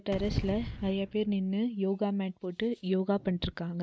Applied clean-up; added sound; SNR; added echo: none; Gunshot, gunfire / Boom; 13 dB; none.